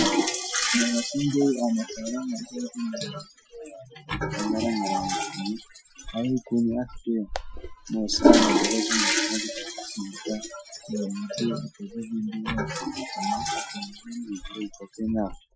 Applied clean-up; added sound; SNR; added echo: classical method Wiener filter.